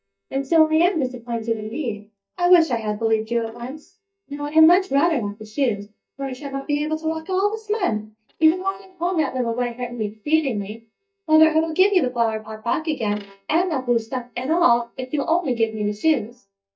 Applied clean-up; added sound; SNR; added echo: neural mask model DeepFilterNet 3.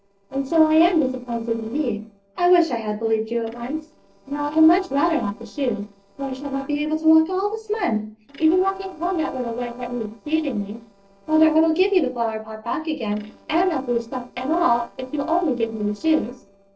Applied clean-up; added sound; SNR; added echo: neural separator model SepFormer DNS4.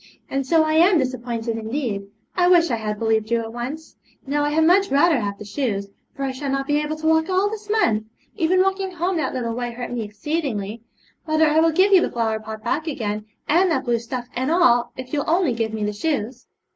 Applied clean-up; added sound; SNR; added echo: none; none; none; none.